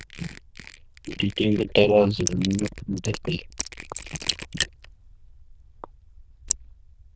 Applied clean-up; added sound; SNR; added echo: neural diffusion model UNIVERSE++.